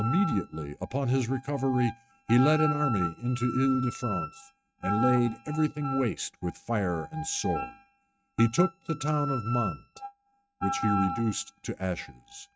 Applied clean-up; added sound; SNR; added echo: neural mask model RNNoise.